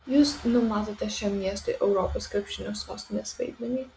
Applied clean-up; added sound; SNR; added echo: none; none; none; none.